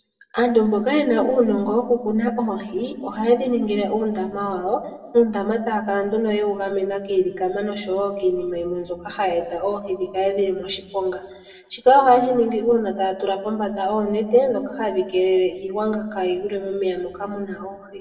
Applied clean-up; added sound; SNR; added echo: none; none; none; reverberation time 0.9 s.